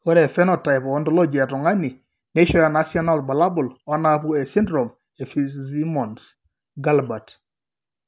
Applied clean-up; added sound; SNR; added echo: none; none; none; none.